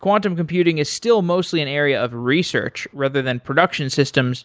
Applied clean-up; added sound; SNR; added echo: none; none; none; none.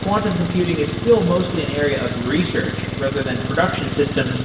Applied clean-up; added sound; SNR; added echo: none; Engine; 4 dB; reverberation time 1.2 s.